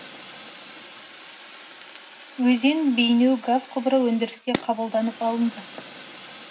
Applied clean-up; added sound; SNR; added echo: none; Fire; 14 dB; reverberation time 0.4 s.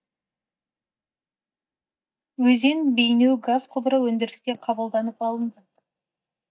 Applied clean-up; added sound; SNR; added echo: neural mask model DeepFilterNet 3.